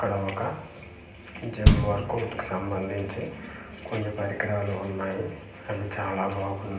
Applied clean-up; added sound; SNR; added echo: none; Bass drum; -3 dB; reverberation time 0.9 s.